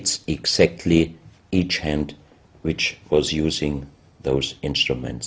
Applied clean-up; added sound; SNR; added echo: none; none; none; none.